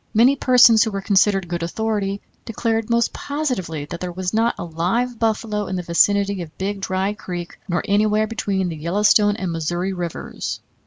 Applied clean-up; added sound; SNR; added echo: none; none; none; none.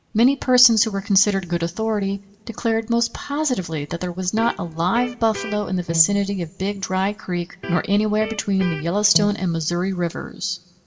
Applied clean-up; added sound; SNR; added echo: none; Electric guitar; 11 dB; reverberation time 0.3 s.